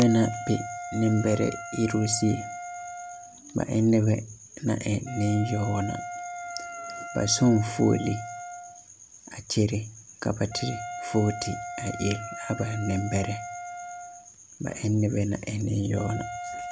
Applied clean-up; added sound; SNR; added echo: none; Wind instrument, woodwind instrument; 11 dB; none.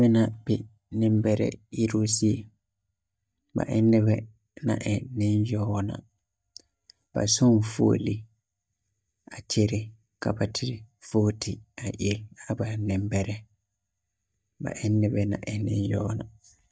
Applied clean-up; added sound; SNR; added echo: neural mask model DeepFilterNet 3.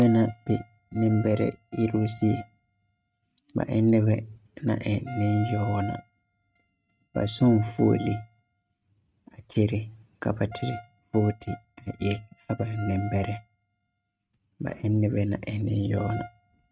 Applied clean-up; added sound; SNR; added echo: neural mask model RNNoise.